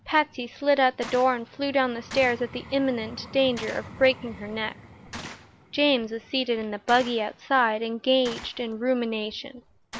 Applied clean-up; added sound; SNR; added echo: none; Gunshot, gunfire + Vehicle; 18 dB; none.